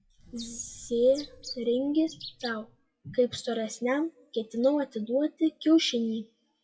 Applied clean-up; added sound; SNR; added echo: classical method WPE with log-MMSE.